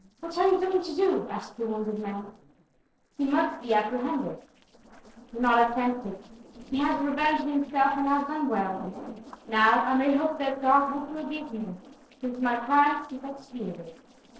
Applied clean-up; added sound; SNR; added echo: neural separator model SepFormer DNS4.